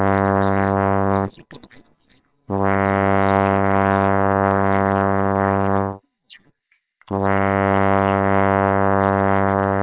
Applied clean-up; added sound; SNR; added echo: neural separator model SepFormer WHAMR!.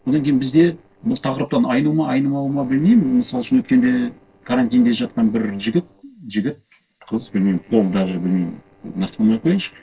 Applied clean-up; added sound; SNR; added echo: neural separator model SepFormer DNS4.